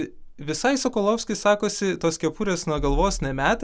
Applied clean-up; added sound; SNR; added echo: none; none; none; none.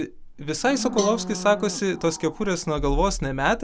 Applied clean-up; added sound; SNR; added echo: none; Livestock, farm animals, working animals + Cowbell; 12 dB; none.